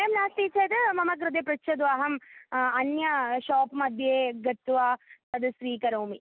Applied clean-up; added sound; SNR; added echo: none; none; none; none.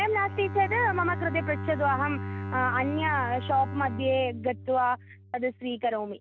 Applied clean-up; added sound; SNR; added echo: none; Bowed string instrument; 8 dB; none.